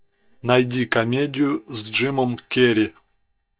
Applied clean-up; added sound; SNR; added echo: neural mask model DeepFilterNet 3.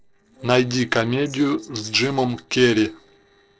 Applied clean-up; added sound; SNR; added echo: neural separator model SepFormer DNS4.